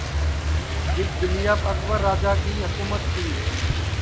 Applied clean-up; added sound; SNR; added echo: none; Truck; -4 dB; none.